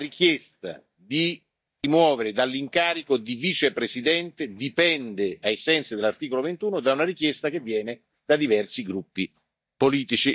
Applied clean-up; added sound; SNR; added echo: neural mask model DeepFilterNet 3.